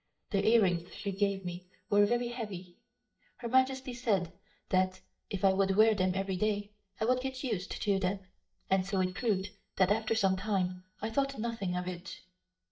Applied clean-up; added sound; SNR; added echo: neural mask model DeepFilterNet 3.